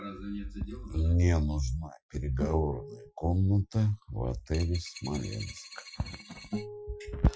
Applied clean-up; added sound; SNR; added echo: classical method Wiener filter.